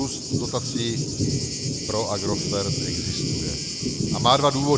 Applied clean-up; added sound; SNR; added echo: none; Thunder; 0 dB; none.